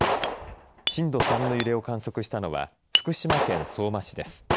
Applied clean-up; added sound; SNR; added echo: none; Gunshot, gunfire + Hammer; -1 dB; none.